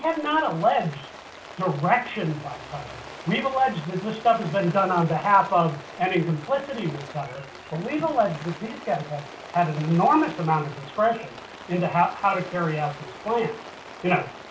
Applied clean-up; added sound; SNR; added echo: none; Rain; 16 dB; reverberation time 0.2 s.